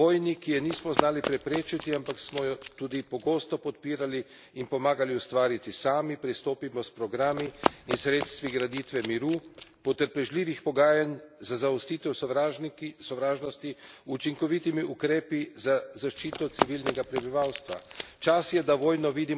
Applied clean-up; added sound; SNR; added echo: none; Run; 7 dB; none.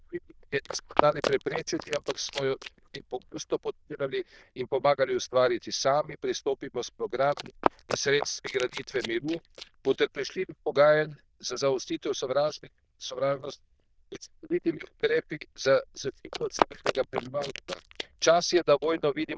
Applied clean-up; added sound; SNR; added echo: neural diffusion model UNIVERSE++.